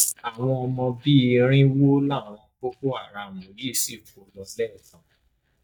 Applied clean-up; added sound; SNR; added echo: neural mask model DeepFilterNet 3.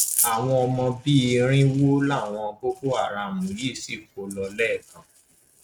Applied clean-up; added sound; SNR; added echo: neural mask model RNNoise.